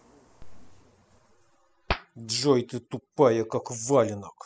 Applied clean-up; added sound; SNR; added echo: classical method spectral subtraction.